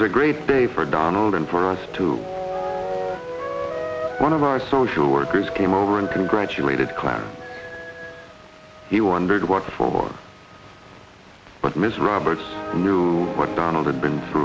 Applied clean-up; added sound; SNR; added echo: none; none; none; none.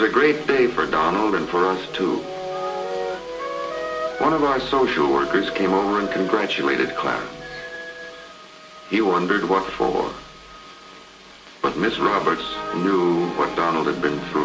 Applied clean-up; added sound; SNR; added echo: none; none; none; reverberation time 0.2 s.